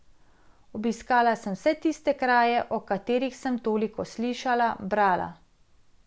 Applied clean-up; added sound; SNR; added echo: none; none; none; none.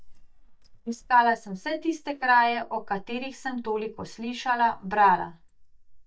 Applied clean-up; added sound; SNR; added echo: neural mask model DeepFilterNet 3.